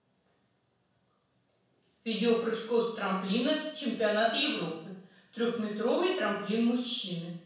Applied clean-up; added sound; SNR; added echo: none; none; none; reverberation time 0.7 s.